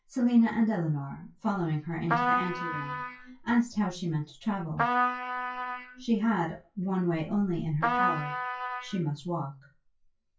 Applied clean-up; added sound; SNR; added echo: classical method WPE with log-MMSE.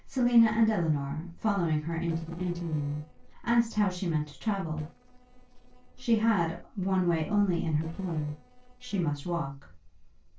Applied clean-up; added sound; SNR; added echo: neural separator model SepFormer DNS4.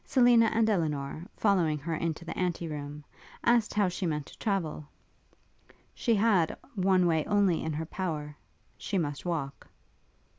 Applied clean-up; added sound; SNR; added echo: none; none; none; none.